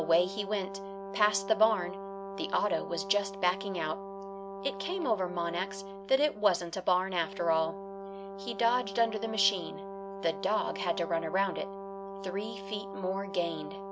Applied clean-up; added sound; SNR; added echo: none; Brass instrument; 9 dB; none.